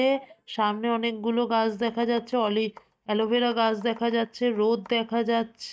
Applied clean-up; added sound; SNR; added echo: neural mask model DeepFilterNet 3.